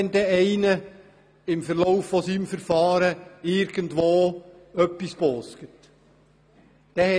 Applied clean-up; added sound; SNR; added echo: none; none; none; none.